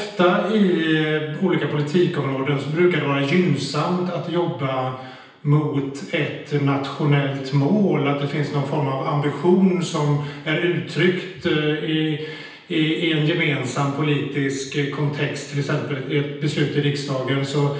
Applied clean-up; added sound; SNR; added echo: none; none; none; reverberation time 0.9 s.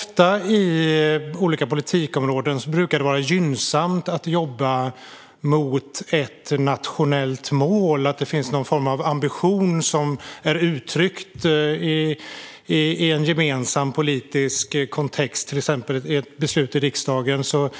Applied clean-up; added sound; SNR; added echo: none; none; none; none.